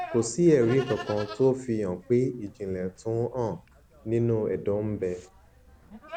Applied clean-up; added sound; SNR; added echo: none; Livestock, farm animals, working animals; 17 dB; none.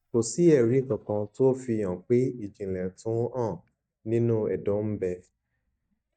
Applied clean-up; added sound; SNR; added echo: neural mask model DeepFilterNet 3.